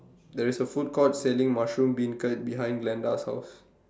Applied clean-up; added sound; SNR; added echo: none; none; none; none.